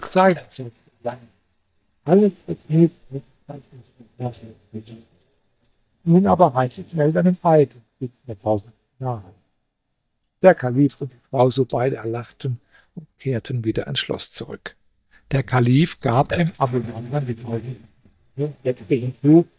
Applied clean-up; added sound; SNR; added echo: neural mask model DeepFilterNet 3.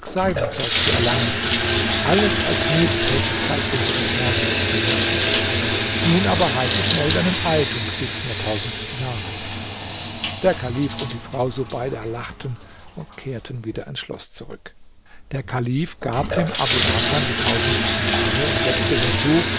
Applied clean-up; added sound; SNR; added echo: none; Bathtub (filling or washing) / Water tap, faucet; -2 dB; none.